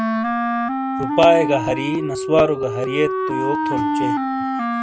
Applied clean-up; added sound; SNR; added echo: none; Wind instrument, woodwind instrument; 1 dB; none.